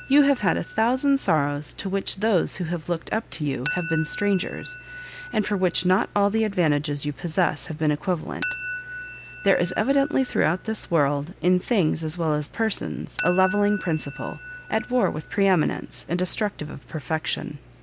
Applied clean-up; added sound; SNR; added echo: none; Chink, clink; 15 dB; none.